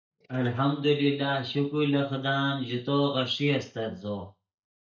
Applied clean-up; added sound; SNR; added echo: neural mask model DeepFilterNet 3.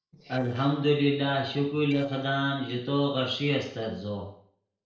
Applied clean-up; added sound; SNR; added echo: neural separator model SepFormer DNS4.